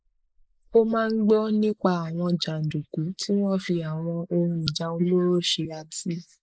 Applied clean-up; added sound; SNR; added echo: neural mask model Resemble Enhance denoiser.